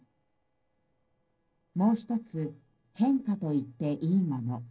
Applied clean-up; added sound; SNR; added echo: neural separator model SepFormer DNS4.